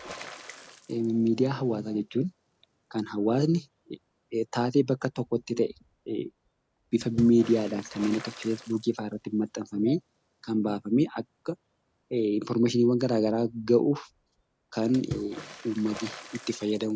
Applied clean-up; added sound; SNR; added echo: none; Water / Splash, splatter; 19 dB; none.